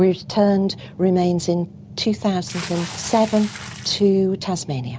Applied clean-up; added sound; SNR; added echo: none; Water / Splash, splatter; 15 dB; none.